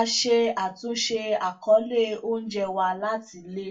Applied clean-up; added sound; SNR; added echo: none; none; none; reverberation time 0.2 s.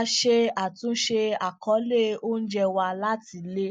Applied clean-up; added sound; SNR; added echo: none; none; none; none.